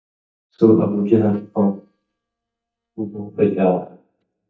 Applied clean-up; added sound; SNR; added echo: neural mask model DeepFilterNet 3.